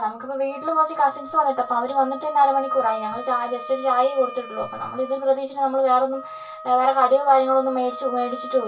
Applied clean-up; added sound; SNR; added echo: none; Wind instrument, woodwind instrument; 14 dB; reverberation time 0.2 s.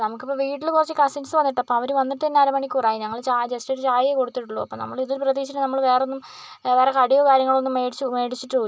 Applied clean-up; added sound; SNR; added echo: none; none; none; none.